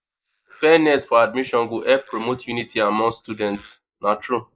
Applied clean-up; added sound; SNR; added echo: neural mask model Resemble Enhance denoiser.